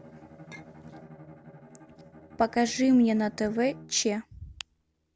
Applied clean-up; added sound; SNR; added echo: none; Bowed string instrument + Chink, clink; 20 dB; none.